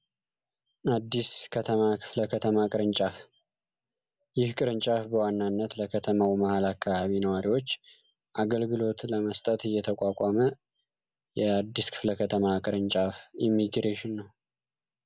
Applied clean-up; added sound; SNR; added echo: none; none; none; none.